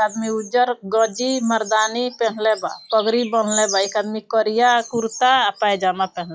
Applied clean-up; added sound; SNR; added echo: classical method log-MMSE.